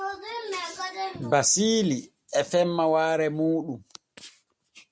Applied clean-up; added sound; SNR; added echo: none; none; none; none.